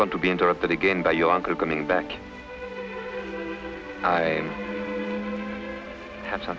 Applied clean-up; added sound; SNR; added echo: none; none; none; none.